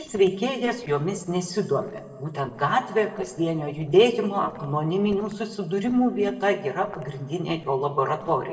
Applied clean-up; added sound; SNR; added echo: neural separator model SepFormer DNS4.